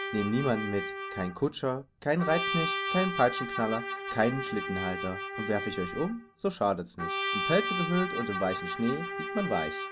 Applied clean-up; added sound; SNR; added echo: none; Trumpet; 4 dB; none.